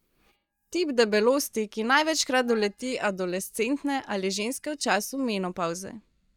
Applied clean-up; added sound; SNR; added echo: neural mask model DeepFilterNet 3.